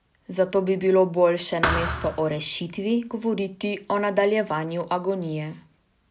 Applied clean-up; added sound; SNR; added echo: none; Thump, thud; 4 dB; none.